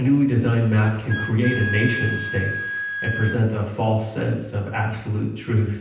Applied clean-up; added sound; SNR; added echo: none; Wind instrument, woodwind instrument; 10 dB; reverberation time 0.9 s.